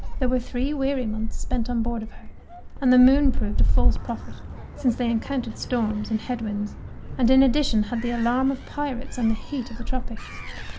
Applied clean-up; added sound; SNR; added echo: none; Gull, seagull; 0 dB; none.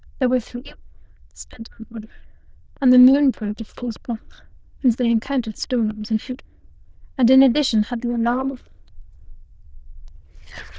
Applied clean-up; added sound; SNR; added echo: neural diffusion model UNIVERSE++.